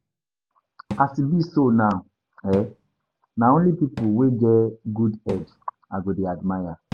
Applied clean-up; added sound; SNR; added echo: none; Cupboard open or close / Drawer open or close; 17 dB; none.